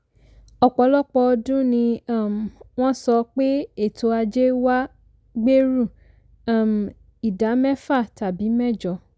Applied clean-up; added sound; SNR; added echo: none; none; none; none.